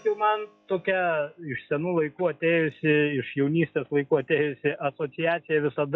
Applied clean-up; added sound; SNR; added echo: classical method log-MMSE.